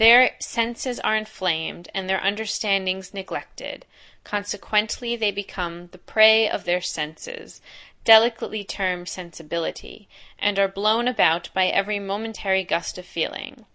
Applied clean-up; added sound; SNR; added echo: none; none; none; none.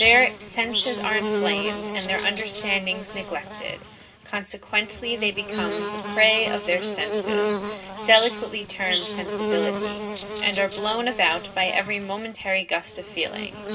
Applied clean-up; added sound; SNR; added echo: none; Buzz / Bird; 4 dB; reverberation time 0.2 s.